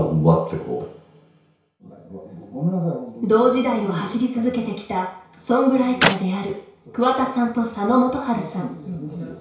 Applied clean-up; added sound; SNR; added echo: none; Clapping; 2 dB; reverberation time 0.6 s.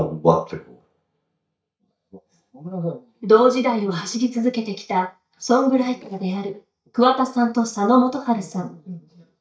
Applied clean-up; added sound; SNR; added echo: neural mask model DeepFilterNet 3.